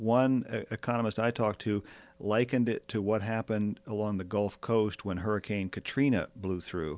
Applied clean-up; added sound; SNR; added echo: none; none; none; none.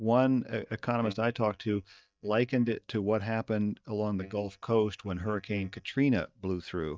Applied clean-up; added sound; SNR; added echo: neural mask model DeepFilterNet 3.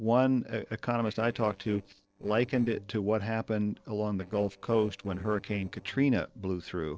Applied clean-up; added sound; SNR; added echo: neural separator model SepFormer DNS4.